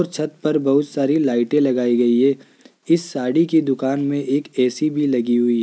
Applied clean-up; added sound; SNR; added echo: none; none; none; none.